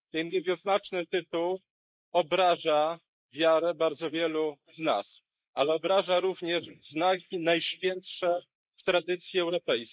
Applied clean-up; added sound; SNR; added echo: neural mask model Resemble Enhance denoiser.